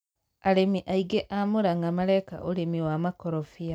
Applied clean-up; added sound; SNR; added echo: none; none; none; none.